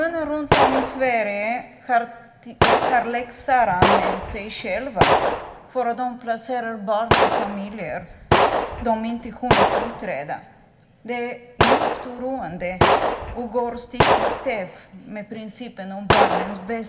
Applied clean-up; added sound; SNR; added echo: none; Gunshot, gunfire; -3 dB; reverberation time 2.1 s.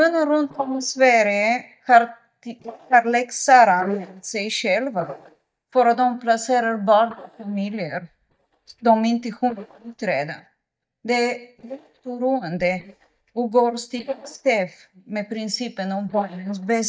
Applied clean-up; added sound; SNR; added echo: neural mask model DeepFilterNet 3.